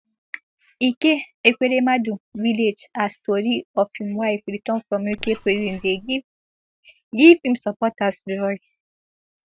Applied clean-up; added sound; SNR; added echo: none; Squeak; 18 dB; none.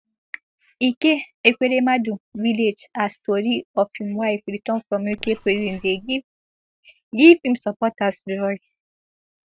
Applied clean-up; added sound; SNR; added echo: neural separator model SepFormer DNS4.